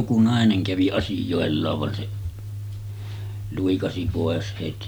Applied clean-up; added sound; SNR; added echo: none; none; none; none.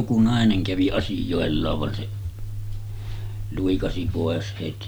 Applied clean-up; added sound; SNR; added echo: none; Meow; 8 dB; none.